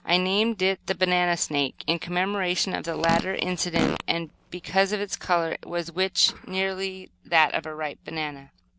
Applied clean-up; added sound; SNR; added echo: none; Fart; 6 dB; none.